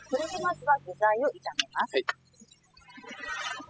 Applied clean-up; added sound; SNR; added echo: classical method spectral subtraction.